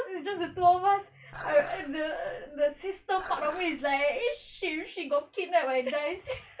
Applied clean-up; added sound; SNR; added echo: none; Dishes, pots, and pans; 17 dB; none.